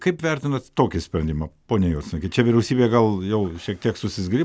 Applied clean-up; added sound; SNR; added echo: none; none; none; none.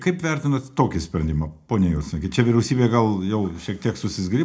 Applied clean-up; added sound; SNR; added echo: none; none; none; reverberation time 0.2 s.